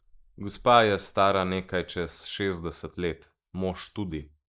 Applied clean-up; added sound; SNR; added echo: neural mask model Resemble Enhance denoiser.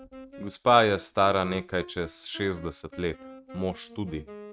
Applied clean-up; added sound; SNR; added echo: neural mask model RNNoise.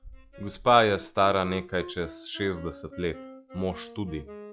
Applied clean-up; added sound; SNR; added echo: classical method log-MMSE.